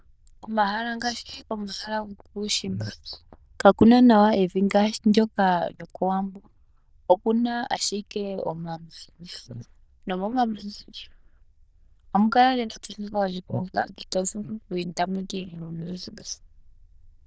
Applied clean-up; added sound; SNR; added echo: neural diffusion model UNIVERSE++.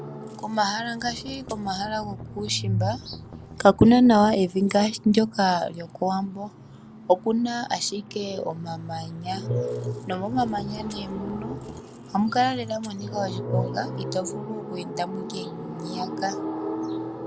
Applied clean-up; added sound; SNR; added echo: none; Strum + Keys jangling; 19 dB; none.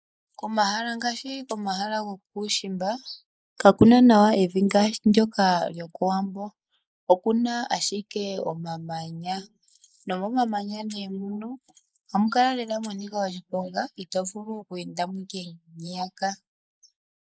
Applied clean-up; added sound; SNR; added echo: neural mask model Resemble Enhance denoiser.